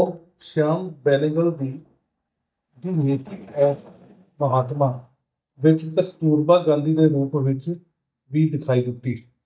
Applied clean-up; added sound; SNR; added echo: neural mask model DeepFilterNet 3.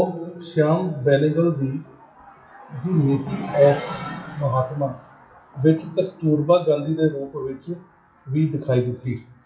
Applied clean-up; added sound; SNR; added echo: classical method WPE with log-MMSE.